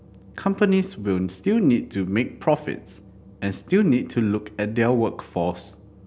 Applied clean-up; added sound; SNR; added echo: none; none; none; none.